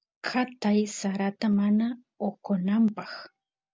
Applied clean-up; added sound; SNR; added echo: none; none; none; none.